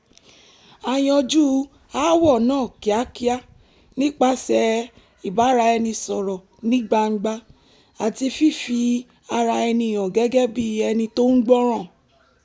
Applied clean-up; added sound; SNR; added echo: none; none; none; none.